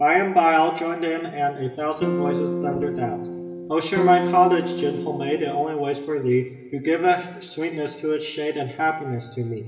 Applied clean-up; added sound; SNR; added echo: none; Electric guitar / Strum; 4 dB; reverberation time 2.7 s.